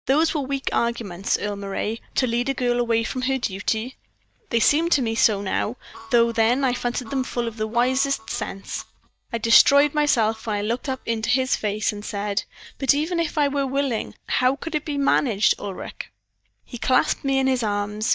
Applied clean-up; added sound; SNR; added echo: neural mask model DeepFilterNet 3.